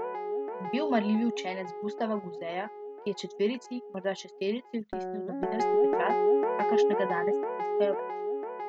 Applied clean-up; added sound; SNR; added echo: none; Guitar; -3 dB; none.